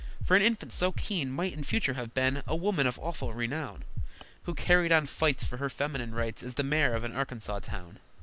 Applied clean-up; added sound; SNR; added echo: none; Breathing; 4 dB; none.